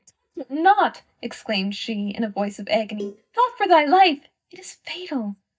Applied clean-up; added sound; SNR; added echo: neural mask model DeepFilterNet 3.